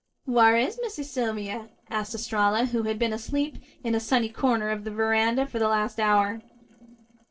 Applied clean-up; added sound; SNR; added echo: neural separator model SepFormer DNS4.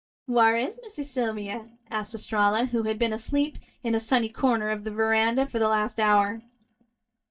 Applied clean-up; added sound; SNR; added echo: neural mask model DeepFilterNet 3.